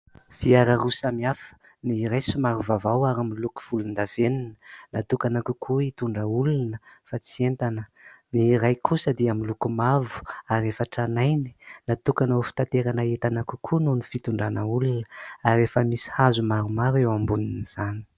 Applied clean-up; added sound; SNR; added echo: none; none; none; none.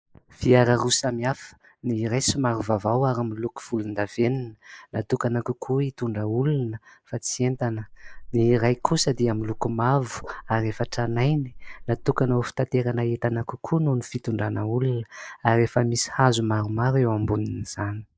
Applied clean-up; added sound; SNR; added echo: neural mask model Resemble Enhance denoiser.